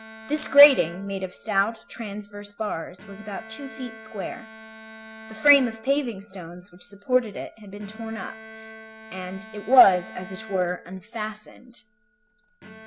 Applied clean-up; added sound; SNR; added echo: none; Bowed string instrument; 19 dB; none.